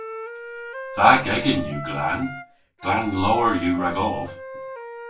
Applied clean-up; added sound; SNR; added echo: none; Wind instrument, woodwind instrument; 11 dB; reverberation time 0.2 s.